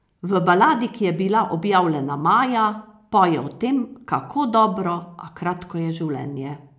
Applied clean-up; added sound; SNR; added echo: none; none; none; none.